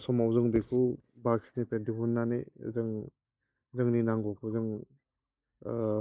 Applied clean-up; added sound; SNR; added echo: neural mask model DeepFilterNet 3.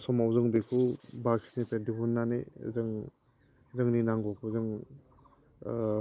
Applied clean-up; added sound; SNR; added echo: neural mask model Resemble Enhance denoiser.